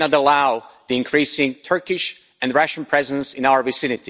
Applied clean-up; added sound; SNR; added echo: none; none; none; none.